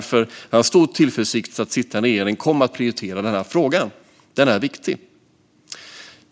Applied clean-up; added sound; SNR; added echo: none; none; none; none.